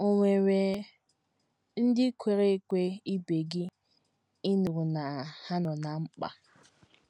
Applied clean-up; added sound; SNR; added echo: none; none; none; none.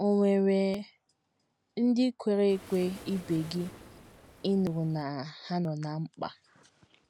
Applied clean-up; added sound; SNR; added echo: none; Waves, surf; 19 dB; none.